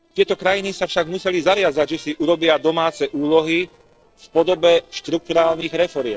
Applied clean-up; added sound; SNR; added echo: neural separator model SepFormer DNS4.